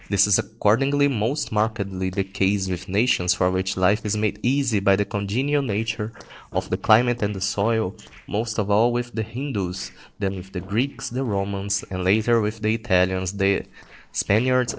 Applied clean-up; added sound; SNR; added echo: neural separator model SepFormer DNS4.